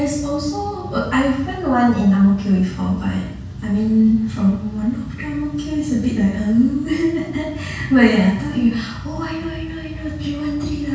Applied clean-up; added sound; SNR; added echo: none; none; none; reverberation time 0.6 s.